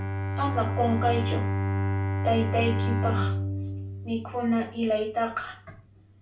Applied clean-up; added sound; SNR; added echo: none; Bowed string instrument; -1 dB; reverberation time 0.3 s.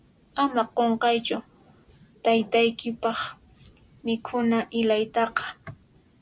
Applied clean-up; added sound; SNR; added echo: none; none; none; none.